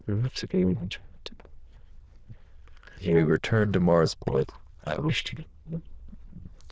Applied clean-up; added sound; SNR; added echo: neural diffusion model UNIVERSE++.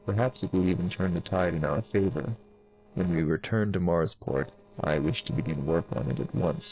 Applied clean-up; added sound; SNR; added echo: neural separator model SepFormer DNS4.